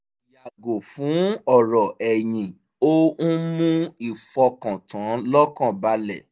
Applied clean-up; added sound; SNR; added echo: none; none; none; none.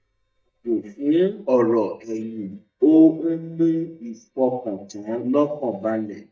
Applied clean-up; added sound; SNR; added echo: neural mask model DeepFilterNet 3.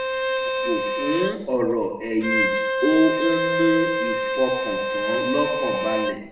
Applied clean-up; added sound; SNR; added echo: none; Bowed string instrument; 0 dB; reverberation time 0.8 s.